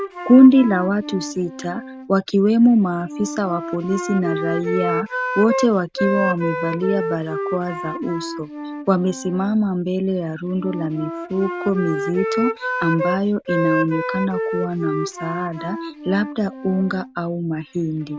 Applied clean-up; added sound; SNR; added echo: none; Wind instrument, woodwind instrument; 7 dB; none.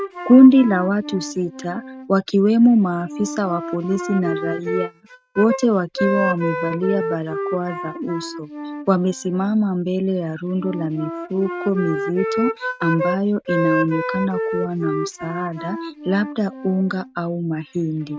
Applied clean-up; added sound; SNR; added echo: neural mask model RNNoise.